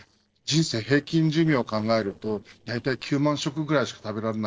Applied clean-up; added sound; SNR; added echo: neural separator model SepFormer DNS4.